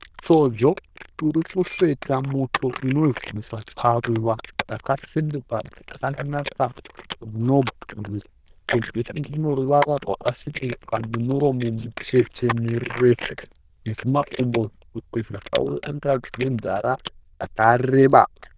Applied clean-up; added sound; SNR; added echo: neural diffusion model UNIVERSE++.